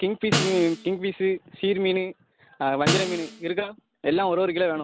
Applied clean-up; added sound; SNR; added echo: none; Snare drum; 5 dB; none.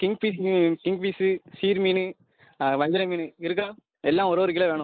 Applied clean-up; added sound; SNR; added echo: neural mask model Resemble Enhance denoiser.